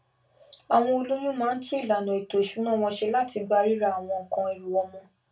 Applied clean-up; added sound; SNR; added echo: none; none; none; reverberation time 0.2 s.